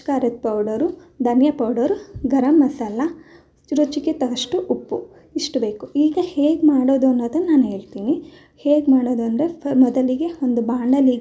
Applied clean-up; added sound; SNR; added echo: none; none; none; none.